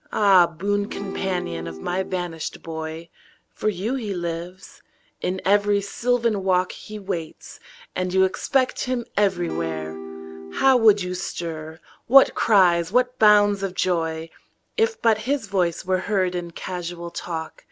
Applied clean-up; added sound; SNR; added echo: none; Acoustic guitar / Strum; 9 dB; none.